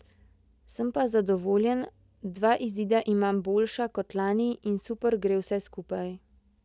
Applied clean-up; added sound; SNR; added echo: none; none; none; none.